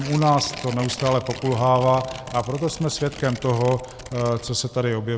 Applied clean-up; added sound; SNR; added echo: none; Tearing; 15 dB; none.